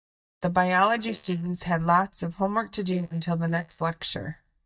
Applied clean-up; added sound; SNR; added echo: neural mask model DeepFilterNet 3.